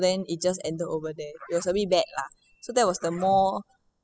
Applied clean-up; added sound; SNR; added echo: classical method spectral subtraction.